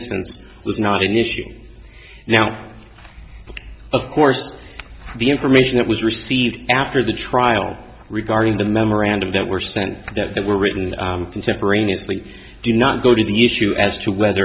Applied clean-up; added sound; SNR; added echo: none; none; none; none.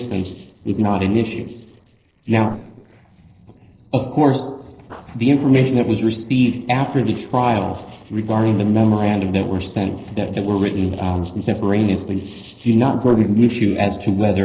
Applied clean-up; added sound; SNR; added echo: neural separator model SepFormer DNS4.